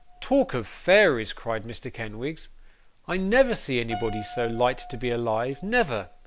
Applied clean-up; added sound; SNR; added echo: none; Piano; 18 dB; none.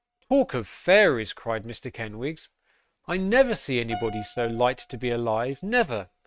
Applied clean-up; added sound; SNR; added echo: neural mask model RNNoise.